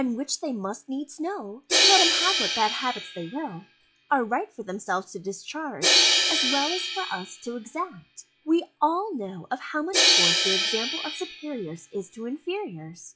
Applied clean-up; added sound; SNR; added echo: classical method log-MMSE.